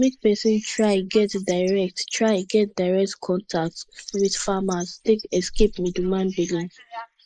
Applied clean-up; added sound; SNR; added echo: neural mask model Resemble Enhance denoiser.